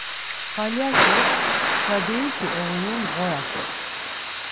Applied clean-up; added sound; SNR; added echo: none; Thunder / Rain; -5 dB; none.